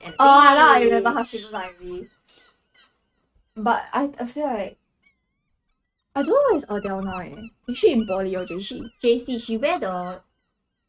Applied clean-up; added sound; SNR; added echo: neural mask model RNNoise.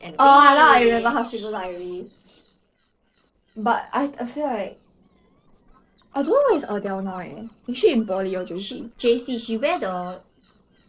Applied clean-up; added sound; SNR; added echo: neural separator model SepFormer DNS4.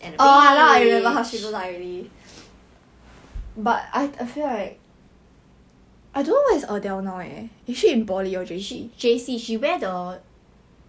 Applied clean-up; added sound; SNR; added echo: none; none; none; none.